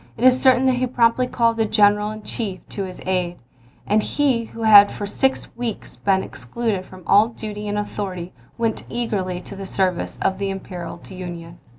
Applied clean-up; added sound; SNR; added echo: none; none; none; none.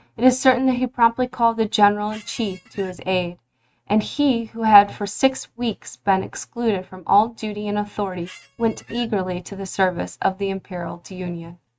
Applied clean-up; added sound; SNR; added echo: neural mask model RNNoise.